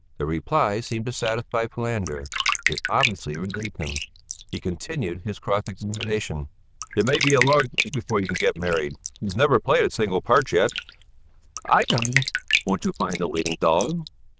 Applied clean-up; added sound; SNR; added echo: neural diffusion model UNIVERSE++.